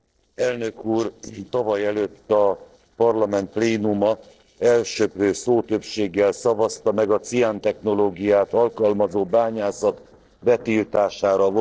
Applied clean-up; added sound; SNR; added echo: neural separator model SepFormer DNS4.